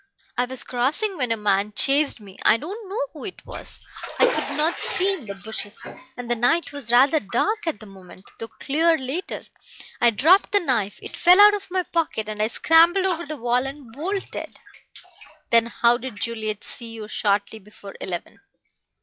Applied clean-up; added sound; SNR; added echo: classical method log-MMSE.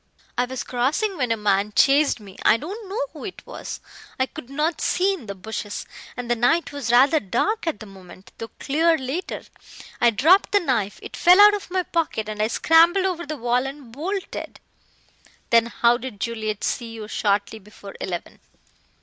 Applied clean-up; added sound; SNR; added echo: none; none; none; none.